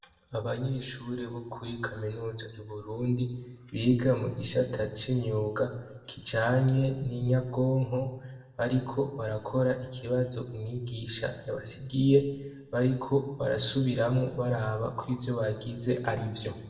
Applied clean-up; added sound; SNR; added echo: none; none; none; reverberation time 0.9 s.